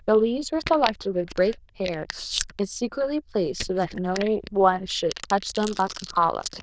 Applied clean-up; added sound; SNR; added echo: neural diffusion model UNIVERSE++.